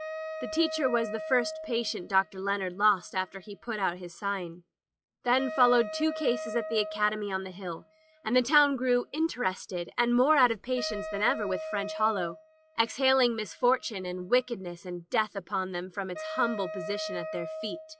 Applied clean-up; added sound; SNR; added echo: classical method log-MMSE.